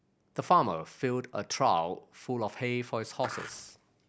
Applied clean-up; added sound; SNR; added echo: none; Skateboard; 11 dB; none.